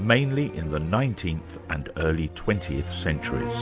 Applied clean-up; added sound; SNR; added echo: none; none; none; none.